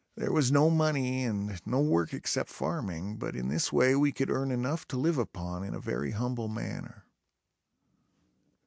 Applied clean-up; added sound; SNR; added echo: none; none; none; none.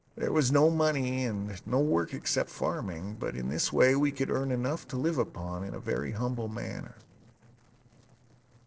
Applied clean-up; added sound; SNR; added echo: neural separator model SepFormer DNS4.